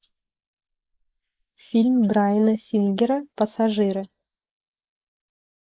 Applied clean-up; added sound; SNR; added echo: neural mask model Resemble Enhance denoiser.